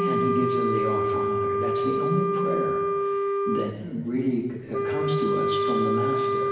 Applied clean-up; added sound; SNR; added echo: none; Wind instrument, woodwind instrument; -4 dB; reverberation time 1.3 s.